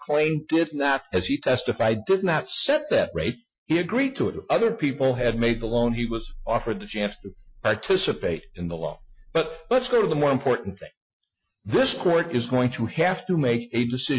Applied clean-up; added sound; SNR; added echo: classical method Wiener filter.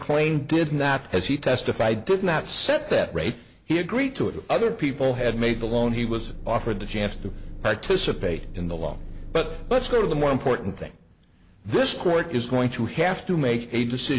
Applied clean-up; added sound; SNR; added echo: none; Engine; 10 dB; none.